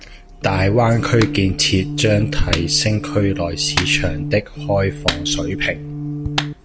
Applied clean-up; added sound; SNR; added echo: none; Clapping + Organ; 6 dB; none.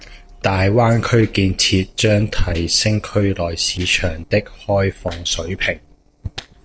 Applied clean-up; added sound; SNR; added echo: neural separator model SepFormer DNS4.